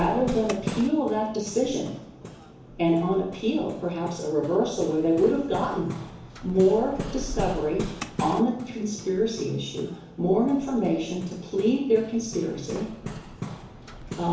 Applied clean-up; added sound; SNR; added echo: none; Hammer; 12 dB; reverberation time 0.7 s.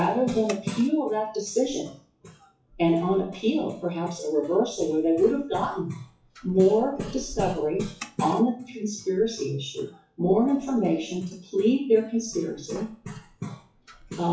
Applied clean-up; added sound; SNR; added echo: classical method WPE with log-MMSE.